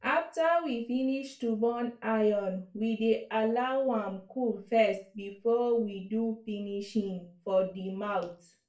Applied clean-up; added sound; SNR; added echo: none; none; none; reverberation time 0.3 s.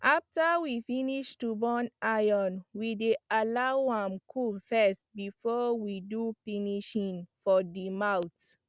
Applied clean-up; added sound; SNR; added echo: none; none; none; none.